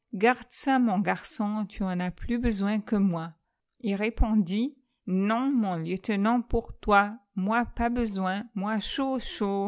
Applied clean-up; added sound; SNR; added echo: none; none; none; none.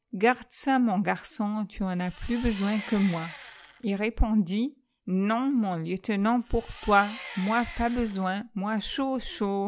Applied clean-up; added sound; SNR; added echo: none; Engine; 17 dB; none.